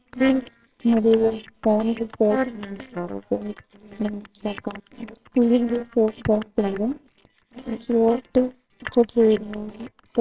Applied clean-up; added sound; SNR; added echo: neural separator model SepFormer WHAMR!.